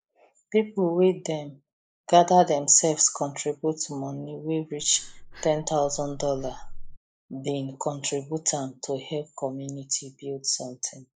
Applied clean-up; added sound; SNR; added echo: neural mask model Resemble Enhance denoiser.